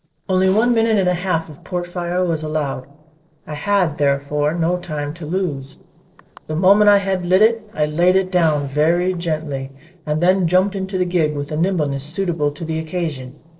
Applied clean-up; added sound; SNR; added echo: neural separator model SepFormer DNS4.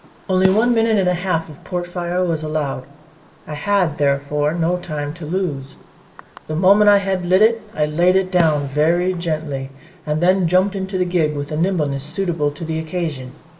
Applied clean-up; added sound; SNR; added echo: none; Fireworks; 19 dB; reverberation time 1.0 s.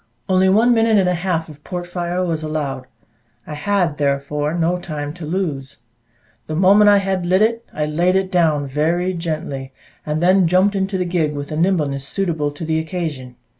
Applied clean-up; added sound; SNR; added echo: none; none; none; none.